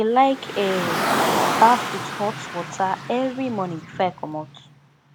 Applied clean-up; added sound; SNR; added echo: none; Car; 4 dB; none.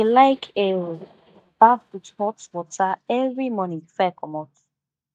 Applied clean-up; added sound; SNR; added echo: neural mask model DeepFilterNet 3.